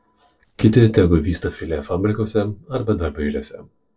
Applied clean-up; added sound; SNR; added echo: neural separator model SepFormer DNS4.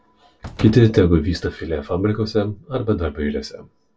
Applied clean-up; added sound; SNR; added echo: none; Slam; 19 dB; reverberation time 0.2 s.